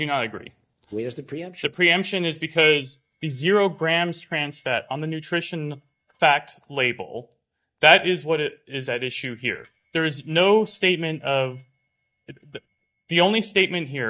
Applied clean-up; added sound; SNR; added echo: neural mask model DeepFilterNet 3.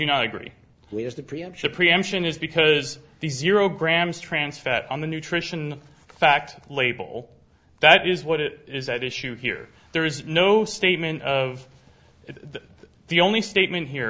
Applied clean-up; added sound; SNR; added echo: none; none; none; none.